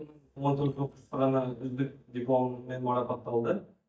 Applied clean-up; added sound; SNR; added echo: neural mask model DeepFilterNet 3.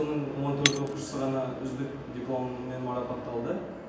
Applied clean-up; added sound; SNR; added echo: none; Shatter; 6 dB; reverberation time 0.9 s.